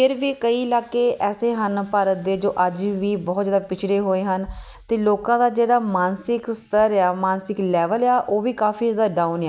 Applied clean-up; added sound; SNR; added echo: none; none; none; none.